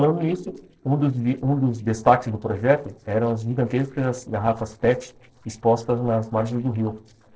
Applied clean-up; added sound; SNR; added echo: neural separator model SepFormer DNS4.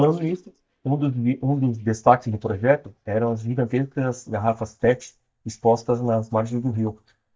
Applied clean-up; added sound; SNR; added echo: neural mask model DeepFilterNet 3.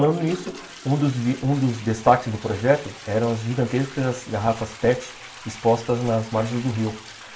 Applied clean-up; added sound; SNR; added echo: none; Toilet flush; 17 dB; reverberation time 0.4 s.